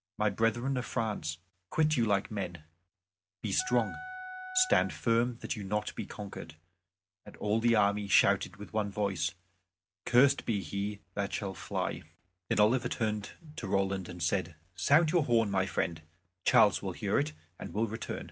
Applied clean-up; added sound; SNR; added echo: none; Wind instrument, woodwind instrument; 11 dB; none.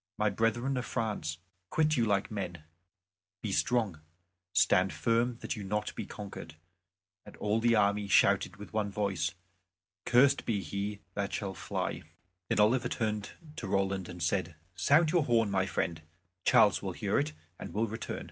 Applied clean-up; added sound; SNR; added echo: none; none; none; none.